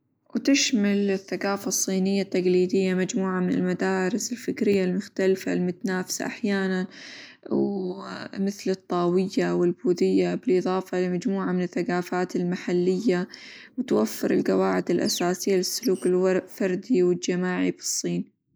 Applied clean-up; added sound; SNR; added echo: neural mask model Resemble Enhance denoiser.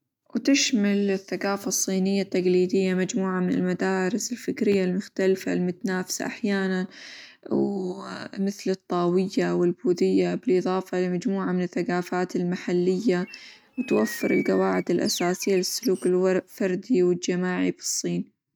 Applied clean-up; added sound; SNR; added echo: neural mask model RNNoise.